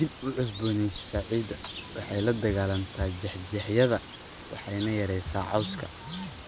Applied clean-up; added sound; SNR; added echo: none; Bird; 12 dB; none.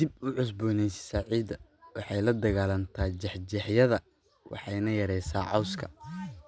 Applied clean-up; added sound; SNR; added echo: none; none; none; none.